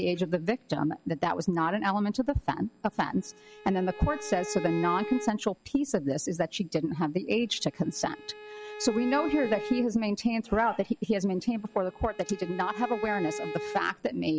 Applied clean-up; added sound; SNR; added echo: none; Bowed string instrument; 12 dB; none.